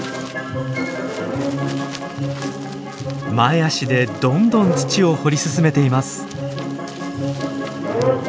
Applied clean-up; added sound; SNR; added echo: none; none; none; none.